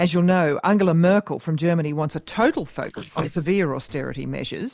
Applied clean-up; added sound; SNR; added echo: neural mask model Resemble Enhance denoiser.